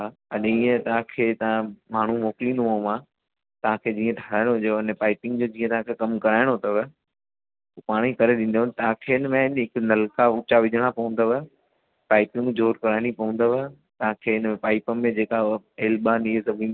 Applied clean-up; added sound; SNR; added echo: none; none; none; none.